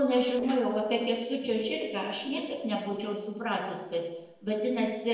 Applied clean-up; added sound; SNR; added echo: neural separator model SepFormer DNS4.